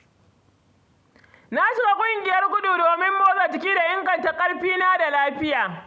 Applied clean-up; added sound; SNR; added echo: none; none; none; none.